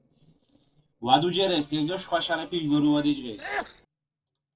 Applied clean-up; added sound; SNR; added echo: neural separator model SepFormer DNS4.